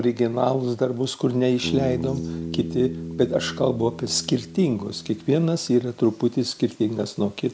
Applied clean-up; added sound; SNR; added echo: none; Bass guitar; 12 dB; none.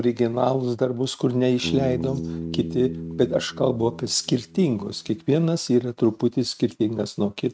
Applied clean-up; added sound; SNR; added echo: neural mask model RNNoise.